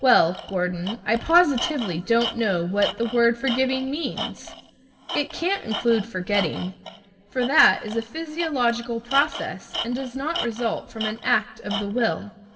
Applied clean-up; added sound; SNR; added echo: none; Tools; 11 dB; reverberation time 2.9 s.